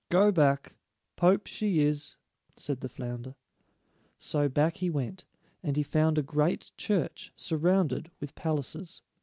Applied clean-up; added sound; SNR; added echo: none; none; none; none.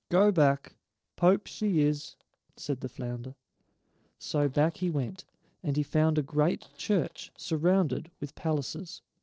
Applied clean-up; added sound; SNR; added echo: neural separator model SepFormer DNS4.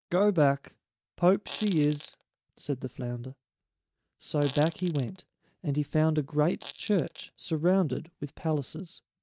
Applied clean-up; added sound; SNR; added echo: neural mask model DeepFilterNet 3.